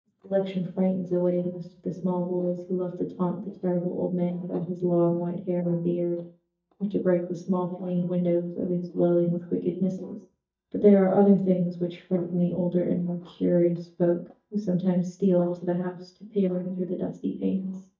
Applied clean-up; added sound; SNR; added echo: neural mask model DeepFilterNet 3.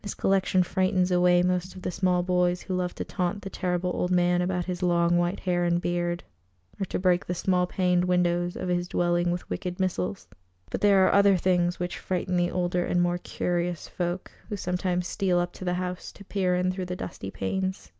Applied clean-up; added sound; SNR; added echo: none; none; none; none.